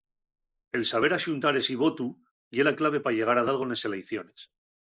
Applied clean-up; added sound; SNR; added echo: neural mask model Resemble Enhance denoiser.